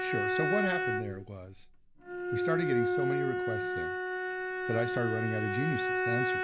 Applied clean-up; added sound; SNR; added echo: none; Bowed string instrument; -3 dB; none.